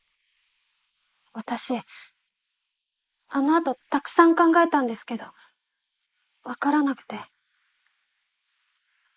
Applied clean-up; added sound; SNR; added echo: neural mask model Resemble Enhance denoiser.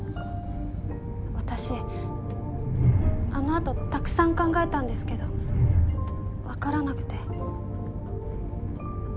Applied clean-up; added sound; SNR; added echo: none; Train; -4 dB; none.